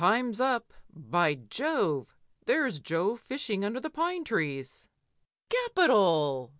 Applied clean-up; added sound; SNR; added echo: none; none; none; none.